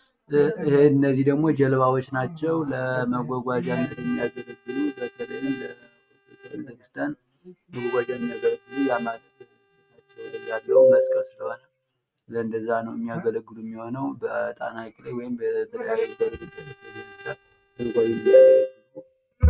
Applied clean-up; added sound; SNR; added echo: neural mask model RNNoise.